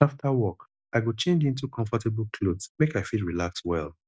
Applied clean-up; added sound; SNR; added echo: none; none; none; none.